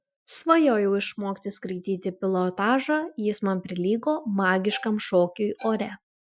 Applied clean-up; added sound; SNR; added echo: classical method Wiener filter.